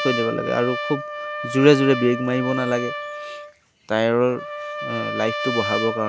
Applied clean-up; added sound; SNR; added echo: none; Trumpet; 6 dB; none.